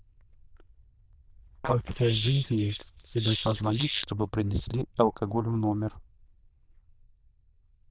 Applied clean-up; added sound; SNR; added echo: neural diffusion model UNIVERSE++.